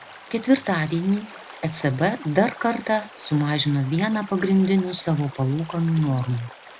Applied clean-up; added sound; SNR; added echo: none; Stream; 20 dB; none.